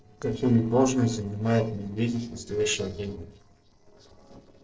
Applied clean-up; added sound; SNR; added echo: neural separator model SepFormer DNS4.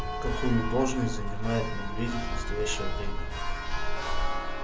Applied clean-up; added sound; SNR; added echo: none; Church bell; -4 dB; none.